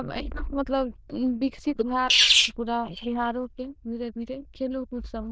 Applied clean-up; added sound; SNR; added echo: neural diffusion model UNIVERSE++.